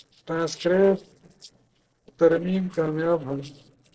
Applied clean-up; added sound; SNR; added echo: neural separator model SepFormer DNS4.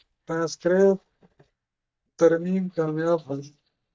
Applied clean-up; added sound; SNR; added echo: neural mask model DeepFilterNet 3.